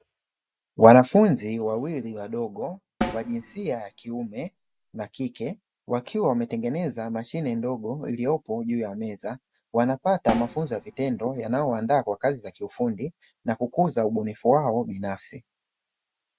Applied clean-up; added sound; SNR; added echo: none; Snare drum; 10 dB; none.